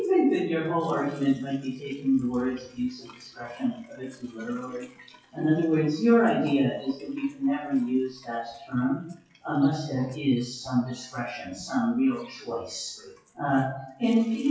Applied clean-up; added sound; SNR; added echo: classical method WPE with log-MMSE.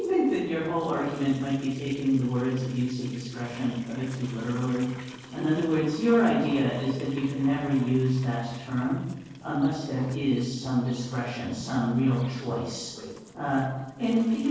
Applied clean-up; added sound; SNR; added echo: neural separator model SepFormer DNS4.